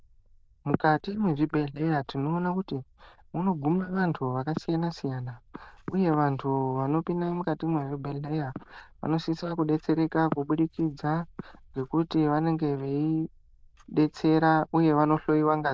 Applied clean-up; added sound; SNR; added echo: neural diffusion model UNIVERSE++.